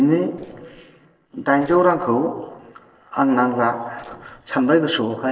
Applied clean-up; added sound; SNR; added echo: neural separator model SepFormer DNS4.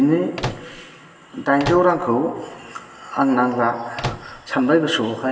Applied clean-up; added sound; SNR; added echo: none; Microwave oven; 8 dB; reverberation time 2.7 s.